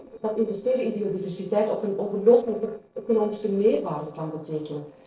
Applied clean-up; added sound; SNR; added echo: neural separator model SepFormer DNS4.